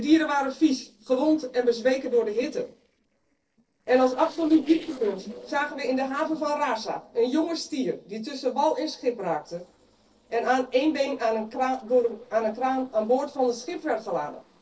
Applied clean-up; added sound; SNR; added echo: neural separator model SepFormer DNS4.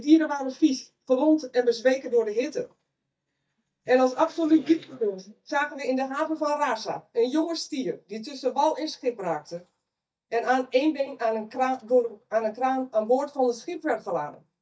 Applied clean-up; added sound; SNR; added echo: neural mask model DeepFilterNet 3.